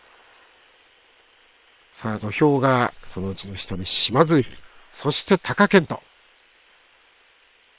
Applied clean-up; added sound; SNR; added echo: neural separator model SepFormer WHAM!.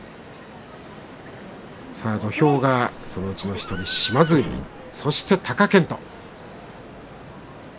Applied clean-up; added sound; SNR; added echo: none; Livestock, farm animals, working animals; 11 dB; none.